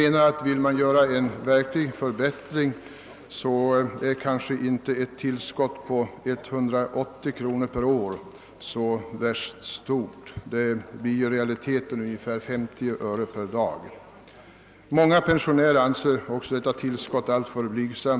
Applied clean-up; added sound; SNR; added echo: none; none; none; none.